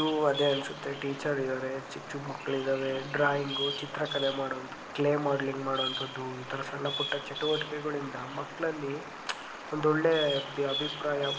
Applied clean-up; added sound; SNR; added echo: none; Bird vocalization, bird call, bird song; 8 dB; none.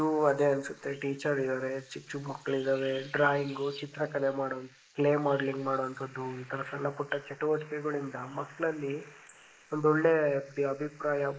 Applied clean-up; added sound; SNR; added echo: neural mask model Resemble Enhance denoiser.